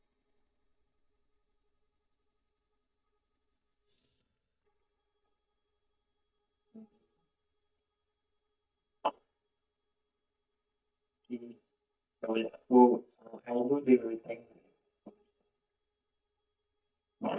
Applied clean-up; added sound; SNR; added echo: neural mask model DeepFilterNet 3.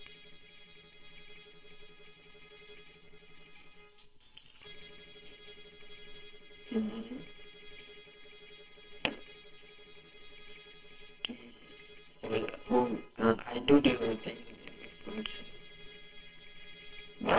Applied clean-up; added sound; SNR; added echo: neural separator model SepFormer WHAMR!.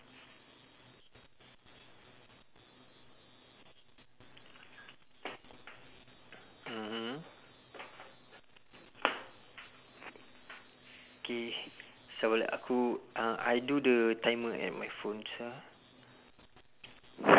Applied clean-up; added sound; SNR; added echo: none; none; none; none.